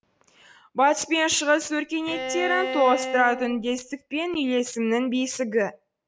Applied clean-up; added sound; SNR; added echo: none; Bowed string instrument; 7 dB; none.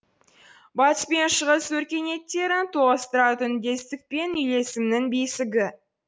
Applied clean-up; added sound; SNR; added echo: none; none; none; none.